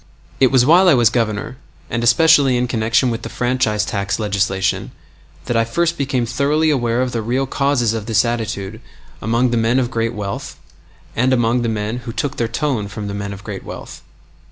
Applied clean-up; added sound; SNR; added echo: none; none; none; none.